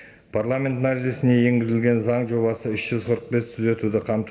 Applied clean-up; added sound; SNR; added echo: none; none; none; reverberation time 2.8 s.